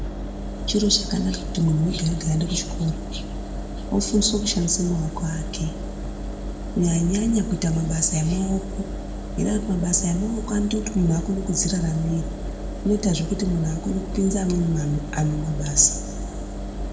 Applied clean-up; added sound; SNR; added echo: none; Engine; 6 dB; reverberation time 0.7 s.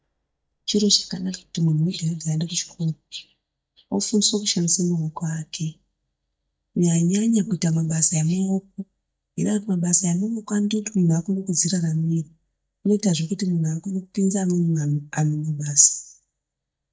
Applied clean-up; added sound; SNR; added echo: neural mask model DeepFilterNet 3.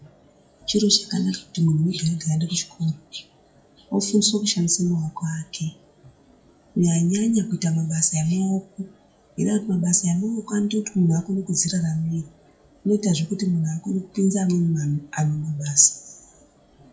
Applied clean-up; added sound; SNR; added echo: classical method WPE with log-MMSE.